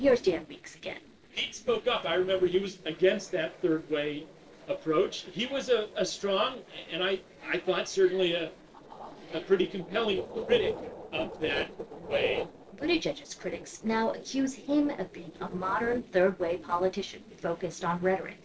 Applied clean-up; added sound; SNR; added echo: neural separator model SepFormer DNS4.